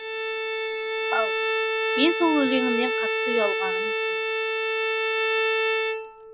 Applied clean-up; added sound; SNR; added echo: none; Bowed string instrument; -4 dB; none.